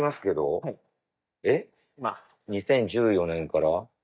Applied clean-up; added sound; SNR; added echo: neural mask model DeepFilterNet 3.